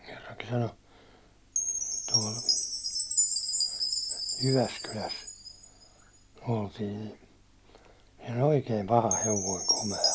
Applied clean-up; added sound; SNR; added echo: none; Chime; 0 dB; none.